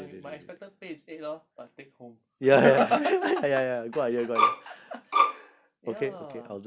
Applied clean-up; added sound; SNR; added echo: none; Bowed string instrument; -1 dB; none.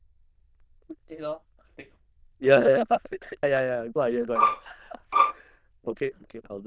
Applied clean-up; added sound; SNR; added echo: neural diffusion model UNIVERSE++.